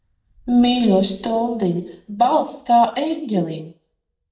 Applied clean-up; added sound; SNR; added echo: neural mask model DeepFilterNet 3.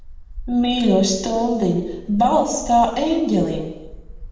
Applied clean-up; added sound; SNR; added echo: none; Wind; 16 dB; reverberation time 1.0 s.